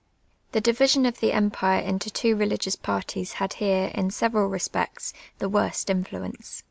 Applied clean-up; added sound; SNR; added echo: none; none; none; none.